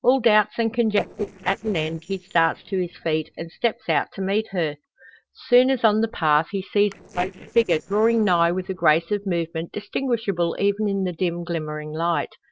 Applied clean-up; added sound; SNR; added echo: neural separator model SepFormer DNS4.